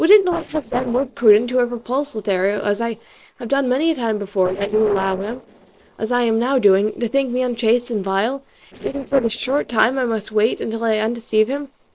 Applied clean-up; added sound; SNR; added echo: neural separator model SepFormer DNS4.